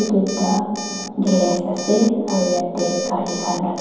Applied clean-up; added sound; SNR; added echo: none; Alarm; 12 dB; reverberation time 1.2 s.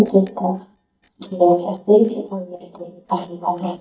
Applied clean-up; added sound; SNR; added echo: neural mask model DeepFilterNet 3.